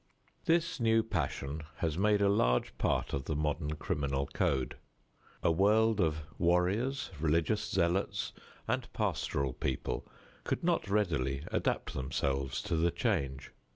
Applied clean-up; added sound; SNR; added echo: none; none; none; none.